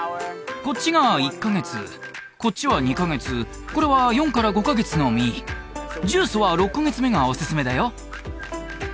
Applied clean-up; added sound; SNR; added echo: none; none; none; none.